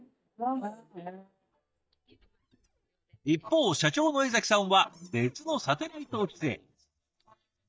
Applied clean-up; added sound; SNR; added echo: neural mask model DeepFilterNet 3.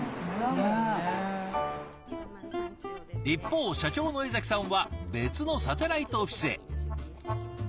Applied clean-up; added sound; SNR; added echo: none; none; none; none.